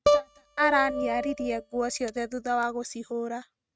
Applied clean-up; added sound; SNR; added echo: neural mask model RNNoise.